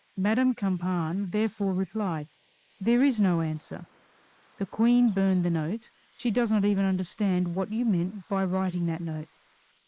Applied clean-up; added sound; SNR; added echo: neural mask model Resemble Enhance denoiser.